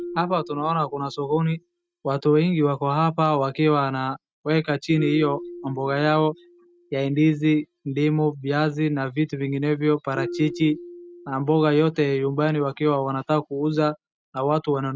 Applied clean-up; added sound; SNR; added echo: neural mask model RNNoise.